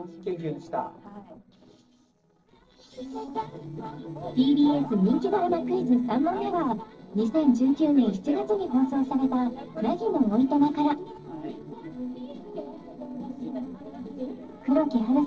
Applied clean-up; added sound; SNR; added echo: neural separator model SepFormer DNS4.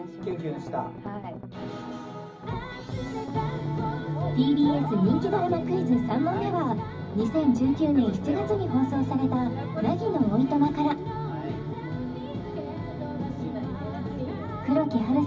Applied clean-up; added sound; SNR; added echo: none; Strum; 14 dB; reverberation time 0.4 s.